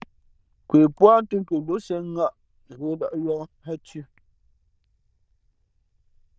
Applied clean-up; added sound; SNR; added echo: neural diffusion model UNIVERSE++.